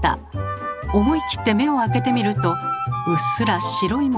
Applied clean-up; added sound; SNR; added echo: none; none; none; none.